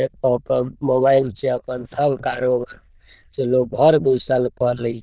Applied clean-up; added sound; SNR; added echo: neural diffusion model UNIVERSE++.